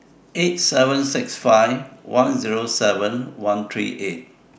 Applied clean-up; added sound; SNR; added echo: none; none; none; none.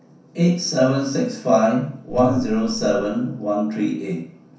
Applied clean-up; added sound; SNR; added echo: none; Buzz; 11 dB; reverberation time 0.6 s.